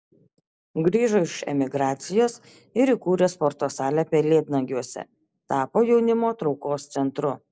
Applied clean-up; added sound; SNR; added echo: none; none; none; none.